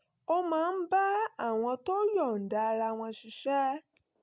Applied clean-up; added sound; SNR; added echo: none; none; none; none.